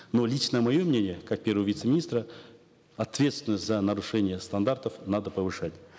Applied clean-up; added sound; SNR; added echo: none; none; none; none.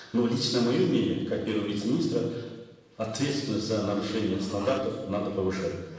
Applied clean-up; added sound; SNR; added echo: none; Respiratory sounds; 18 dB; reverberation time 1.1 s.